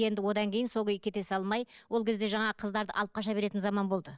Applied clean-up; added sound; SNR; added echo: none; none; none; none.